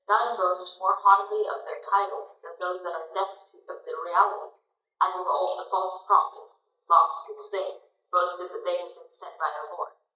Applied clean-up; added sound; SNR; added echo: neural mask model DeepFilterNet 3.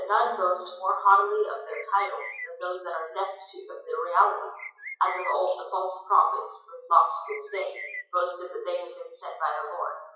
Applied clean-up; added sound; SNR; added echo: classical method WPE with log-MMSE.